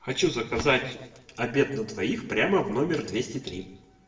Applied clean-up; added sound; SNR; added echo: none; none; none; reverberation time 0.6 s.